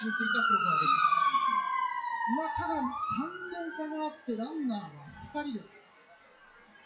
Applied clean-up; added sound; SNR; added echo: classical method WPE with log-MMSE.